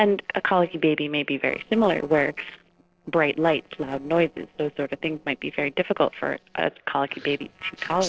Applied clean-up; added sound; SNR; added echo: neural separator model SepFormer DNS4.